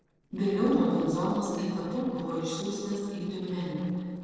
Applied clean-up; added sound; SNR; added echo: neural separator model SepFormer DNS4.